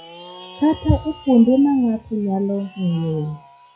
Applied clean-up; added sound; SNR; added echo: classical method WPE with log-MMSE.